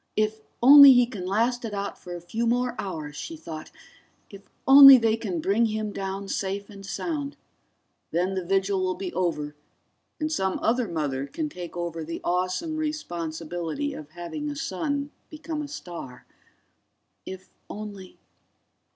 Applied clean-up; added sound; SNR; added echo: none; none; none; none.